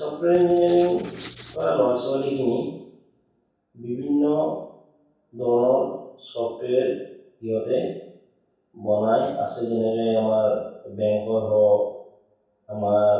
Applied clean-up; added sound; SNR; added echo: none; Writing; 15 dB; reverberation time 0.7 s.